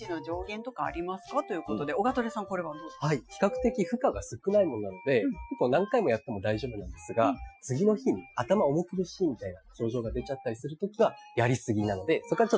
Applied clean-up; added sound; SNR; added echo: classical method Wiener filter.